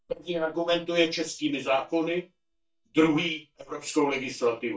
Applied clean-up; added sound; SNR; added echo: neural mask model DeepFilterNet 3.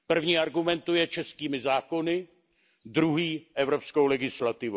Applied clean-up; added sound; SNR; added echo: none; none; none; none.